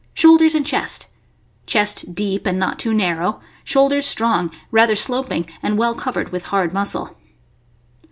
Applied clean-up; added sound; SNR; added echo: none; none; none; none.